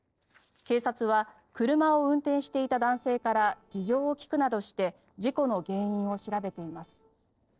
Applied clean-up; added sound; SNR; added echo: neural separator model SepFormer DNS4.